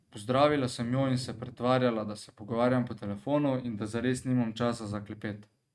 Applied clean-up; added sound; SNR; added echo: neural mask model RNNoise.